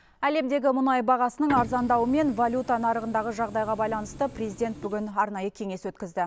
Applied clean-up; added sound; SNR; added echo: none; Printer; 14 dB; none.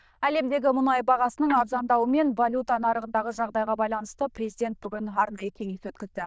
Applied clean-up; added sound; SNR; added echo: neural diffusion model UNIVERSE++.